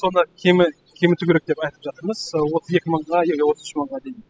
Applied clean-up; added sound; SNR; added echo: classical method spectral subtraction.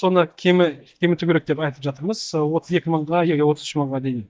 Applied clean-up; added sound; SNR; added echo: neural mask model DeepFilterNet 3.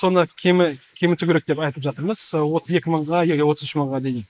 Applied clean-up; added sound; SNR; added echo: neural mask model Resemble Enhance denoiser.